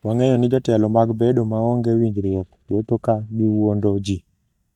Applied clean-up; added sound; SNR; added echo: neural mask model DeepFilterNet 3.